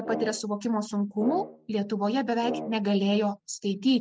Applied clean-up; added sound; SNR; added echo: none; Brass instrument; 11 dB; none.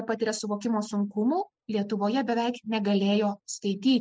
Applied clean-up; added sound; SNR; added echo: none; none; none; none.